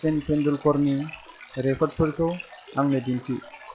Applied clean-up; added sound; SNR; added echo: classical method log-MMSE.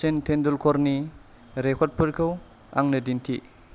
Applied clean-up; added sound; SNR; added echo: none; none; none; none.